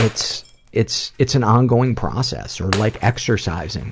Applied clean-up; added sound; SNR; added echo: none; Shatter; 16 dB; none.